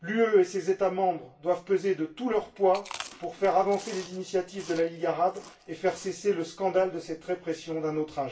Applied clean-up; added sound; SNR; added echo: none; Chewing, mastication; 18 dB; reverberation time 0.3 s.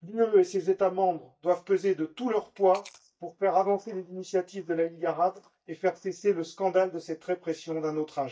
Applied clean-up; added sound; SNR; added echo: neural mask model DeepFilterNet 3.